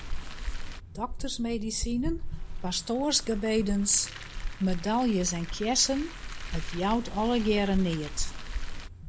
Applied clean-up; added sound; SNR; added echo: none; Car; 4 dB; none.